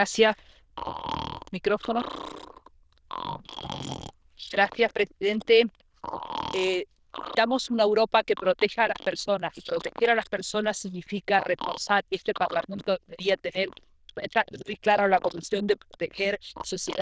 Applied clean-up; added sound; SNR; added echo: neural diffusion model UNIVERSE++.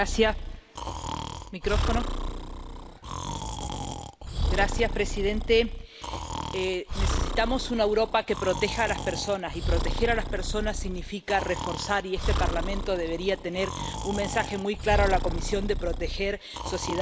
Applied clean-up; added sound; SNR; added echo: none; Breathing; 1 dB; none.